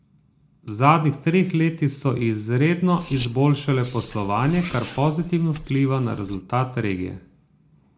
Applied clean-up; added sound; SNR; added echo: none; Car; 17 dB; reverberation time 0.3 s.